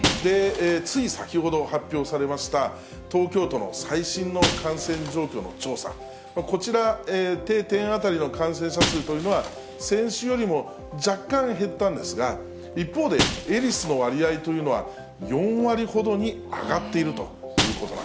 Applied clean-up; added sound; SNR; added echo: none; Shatter; 9 dB; none.